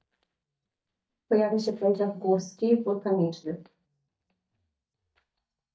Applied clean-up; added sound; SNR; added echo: neural mask model DeepFilterNet 3.